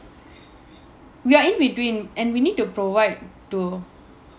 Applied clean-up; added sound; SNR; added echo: none; none; none; none.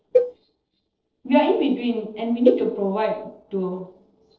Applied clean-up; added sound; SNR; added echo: neural separator model SepFormer DNS4.